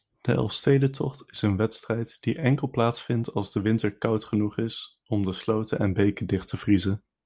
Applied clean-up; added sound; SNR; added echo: none; none; none; none.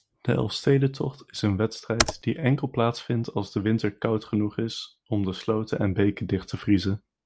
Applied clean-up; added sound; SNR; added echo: none; Computer keyboard; 6 dB; none.